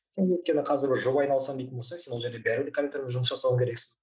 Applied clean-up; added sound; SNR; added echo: none; none; none; none.